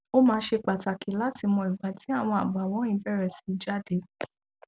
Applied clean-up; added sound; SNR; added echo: none; none; none; none.